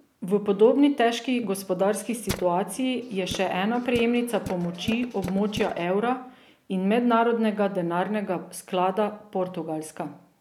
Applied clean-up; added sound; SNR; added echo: none; Tools; 13 dB; none.